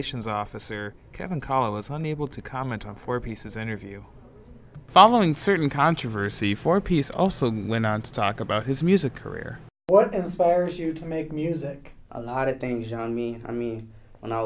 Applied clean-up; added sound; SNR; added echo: none; none; none; none.